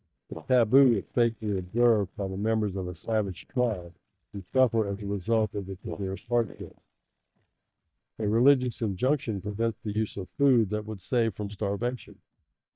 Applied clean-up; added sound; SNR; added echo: neural mask model DeepFilterNet 3.